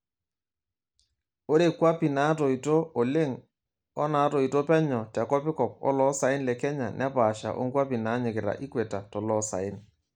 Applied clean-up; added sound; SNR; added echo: none; none; none; none.